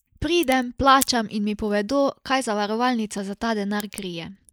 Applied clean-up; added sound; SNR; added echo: neural mask model Resemble Enhance denoiser.